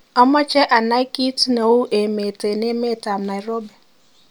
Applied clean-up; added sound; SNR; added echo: none; none; none; none.